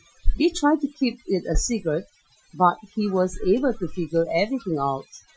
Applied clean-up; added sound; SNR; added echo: classical method Wiener filter.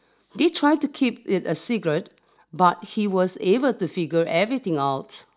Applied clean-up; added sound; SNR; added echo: none; none; none; none.